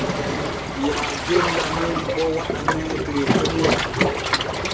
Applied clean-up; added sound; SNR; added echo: none; Waves, surf; -4 dB; reverberation time 0.2 s.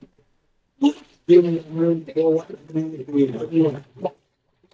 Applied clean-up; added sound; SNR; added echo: neural mask model DeepFilterNet 3.